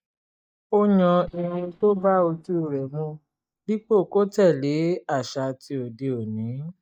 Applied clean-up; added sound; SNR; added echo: neural mask model DeepFilterNet 3.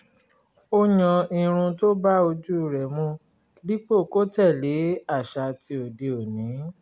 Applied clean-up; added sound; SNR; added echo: none; none; none; none.